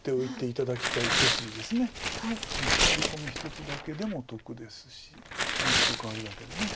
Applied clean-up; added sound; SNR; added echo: none; Tearing; -4 dB; none.